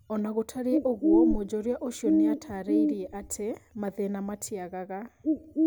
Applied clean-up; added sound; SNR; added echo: none; Bird; -3 dB; none.